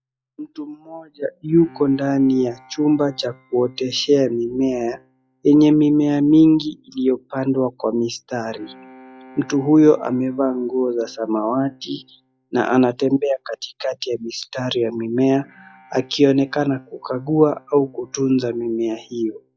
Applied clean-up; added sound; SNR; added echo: classical method log-MMSE.